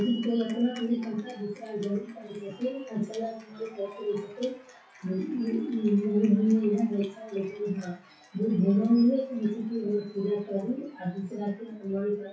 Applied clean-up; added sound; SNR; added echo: classical method WPE with log-MMSE.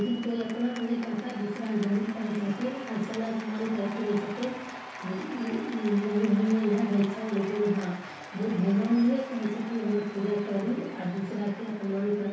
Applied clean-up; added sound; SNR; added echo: none; Applause / Cheering; 14 dB; reverberation time 0.6 s.